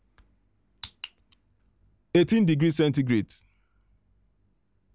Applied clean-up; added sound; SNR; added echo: none; none; none; none.